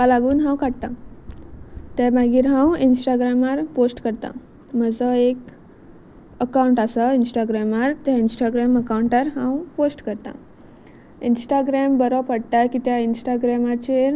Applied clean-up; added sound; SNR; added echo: none; none; none; none.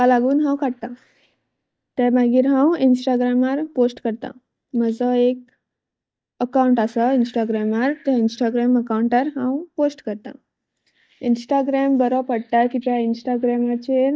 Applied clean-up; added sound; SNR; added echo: neural mask model DeepFilterNet 3.